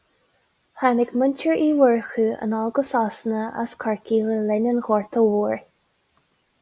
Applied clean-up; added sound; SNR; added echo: none; none; none; none.